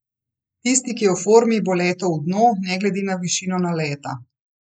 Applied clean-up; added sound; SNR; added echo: neural mask model Resemble Enhance denoiser.